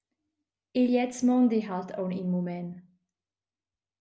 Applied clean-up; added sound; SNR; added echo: none; none; none; none.